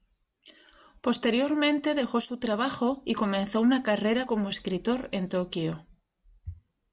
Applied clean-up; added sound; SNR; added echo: none; none; none; none.